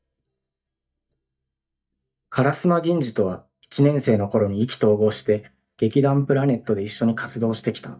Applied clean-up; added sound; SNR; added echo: neural mask model DeepFilterNet 3.